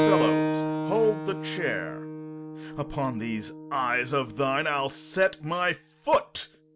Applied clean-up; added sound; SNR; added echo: none; Keyboard (musical); 3 dB; none.